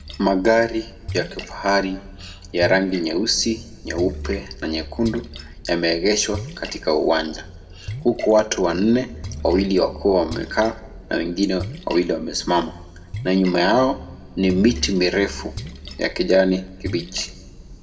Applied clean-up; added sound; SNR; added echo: none; Splash, splatter; 13 dB; reverberation time 1.5 s.